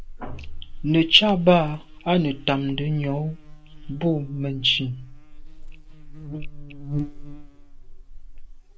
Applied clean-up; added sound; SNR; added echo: none; Buzz; 10 dB; none.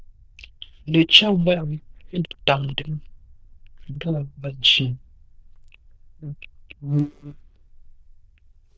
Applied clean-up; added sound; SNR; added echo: neural diffusion model UNIVERSE++.